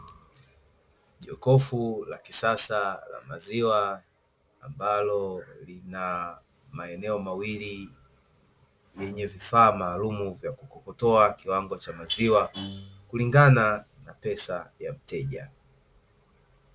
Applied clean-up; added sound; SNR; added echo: none; Bowed string instrument; 19 dB; none.